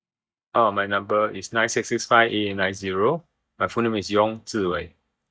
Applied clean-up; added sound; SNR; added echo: neural mask model DeepFilterNet 3.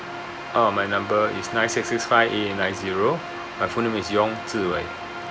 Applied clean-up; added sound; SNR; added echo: none; Bowed string instrument; 12 dB; none.